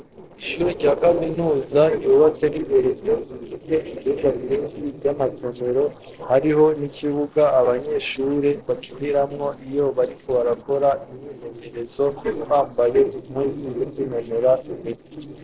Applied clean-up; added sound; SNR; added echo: neural separator model SepFormer DNS4.